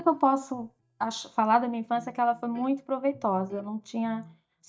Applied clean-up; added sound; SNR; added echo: neural mask model DeepFilterNet 3.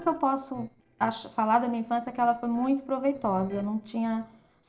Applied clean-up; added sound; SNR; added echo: neural separator model SepFormer DNS4.